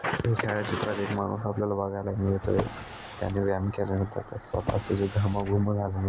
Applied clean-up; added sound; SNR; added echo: none; Drawer open or close; 10 dB; none.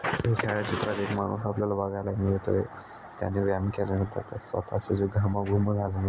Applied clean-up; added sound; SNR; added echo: none; none; none; none.